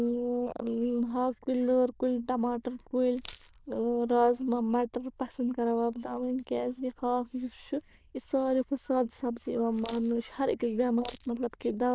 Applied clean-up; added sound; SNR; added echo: neural diffusion model UNIVERSE++.